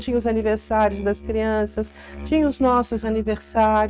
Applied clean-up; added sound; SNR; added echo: neural mask model RNNoise.